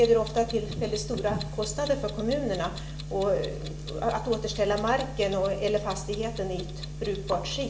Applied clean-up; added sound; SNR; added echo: none; Clock; 18 dB; reverberation time 1.7 s.